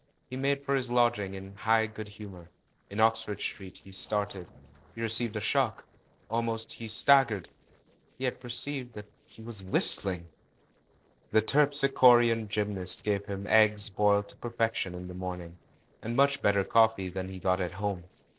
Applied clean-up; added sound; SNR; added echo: neural separator model SepFormer DNS4.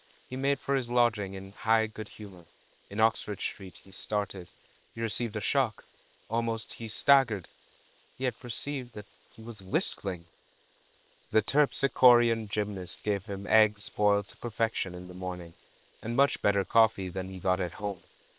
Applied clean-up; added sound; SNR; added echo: neural separator model SepFormer WHAM!.